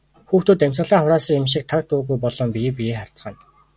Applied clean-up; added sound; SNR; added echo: none; none; none; none.